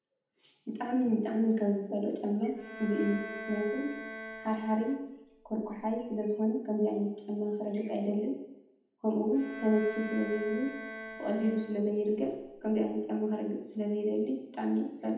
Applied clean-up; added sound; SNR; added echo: none; Bowed string instrument; 12 dB; reverberation time 0.8 s.